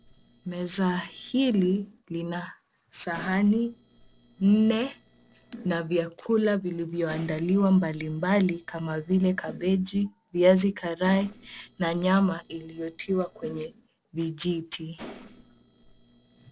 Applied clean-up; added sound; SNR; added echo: neural separator model SepFormer DNS4.